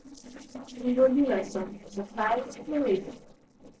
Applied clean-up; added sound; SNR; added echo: neural separator model SepFormer DNS4.